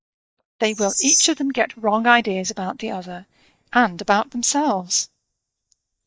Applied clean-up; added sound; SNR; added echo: neural mask model DeepFilterNet 3.